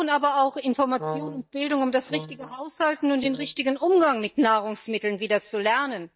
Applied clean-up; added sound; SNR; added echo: neural mask model DeepFilterNet 3.